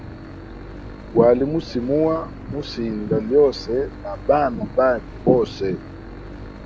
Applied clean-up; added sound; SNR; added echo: none; Engine / Boat, Water vehicle; 14 dB; none.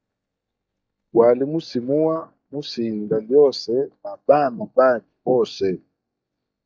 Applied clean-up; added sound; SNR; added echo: neural mask model DeepFilterNet 3.